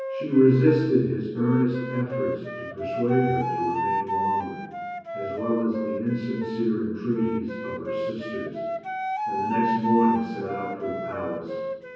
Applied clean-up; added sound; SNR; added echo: none; Wind instrument, woodwind instrument; 5 dB; reverberation time 1.3 s.